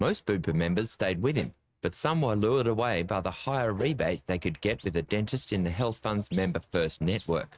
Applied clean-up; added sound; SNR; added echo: neural mask model RNNoise.